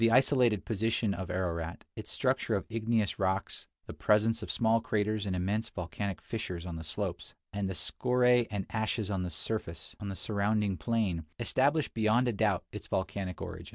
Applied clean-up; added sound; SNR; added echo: none; none; none; none.